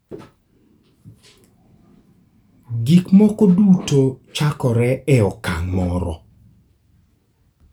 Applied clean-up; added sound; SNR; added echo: none; Walk, footsteps; 20 dB; none.